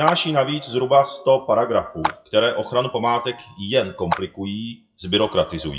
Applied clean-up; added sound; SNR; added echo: classical method WPE with log-MMSE.